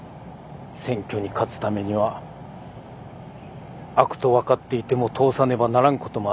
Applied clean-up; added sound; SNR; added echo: none; none; none; none.